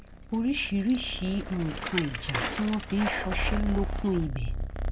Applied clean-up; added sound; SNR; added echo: none; Purr + Bicycle; 3 dB; none.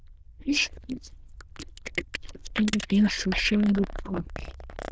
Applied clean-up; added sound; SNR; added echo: neural diffusion model UNIVERSE++.